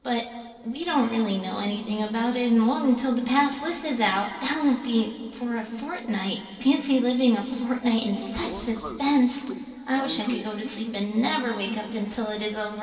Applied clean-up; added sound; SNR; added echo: neural separator model SepFormer DNS4.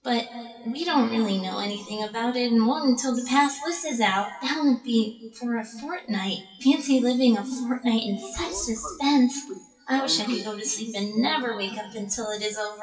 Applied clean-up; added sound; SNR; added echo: classical method WPE with log-MMSE.